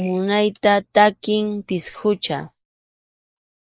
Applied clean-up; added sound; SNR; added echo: neural mask model Resemble Enhance denoiser.